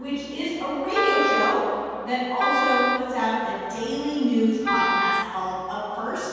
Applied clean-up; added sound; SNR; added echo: none; Wind instrument, woodwind instrument; 1 dB; reverberation time 2.1 s.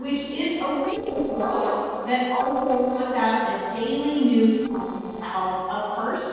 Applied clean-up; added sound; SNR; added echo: neural separator model SepFormer DNS4.